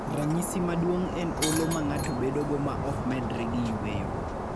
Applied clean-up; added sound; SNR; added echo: none; Shatter; 3 dB; none.